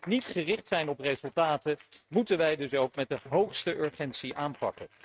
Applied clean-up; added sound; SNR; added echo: neural mask model RNNoise.